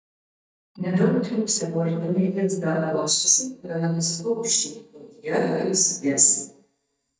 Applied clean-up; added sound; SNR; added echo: neural mask model DeepFilterNet 3.